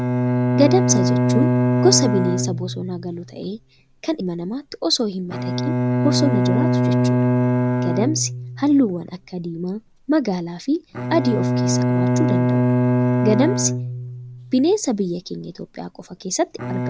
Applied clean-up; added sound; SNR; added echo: none; Bowed string instrument; -2 dB; none.